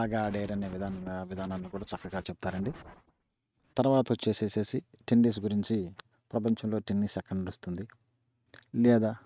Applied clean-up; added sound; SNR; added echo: neural mask model RNNoise.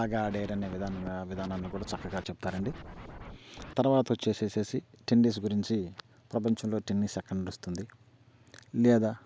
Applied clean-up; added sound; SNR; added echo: none; Scratching (performance technique); 15 dB; none.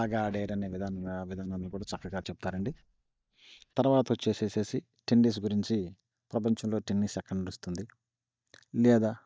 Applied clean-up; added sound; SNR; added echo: neural mask model DeepFilterNet 3.